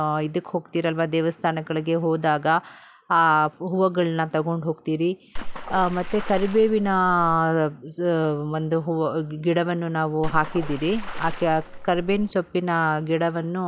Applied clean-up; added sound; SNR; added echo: none; Water / Splash, splatter; 7 dB; none.